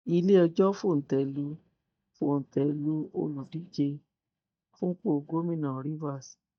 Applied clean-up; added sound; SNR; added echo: neural mask model DeepFilterNet 3.